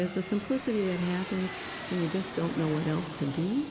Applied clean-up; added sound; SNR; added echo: none; Aircraft; 9 dB; none.